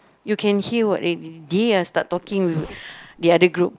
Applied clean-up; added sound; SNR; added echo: neural mask model Resemble Enhance denoiser.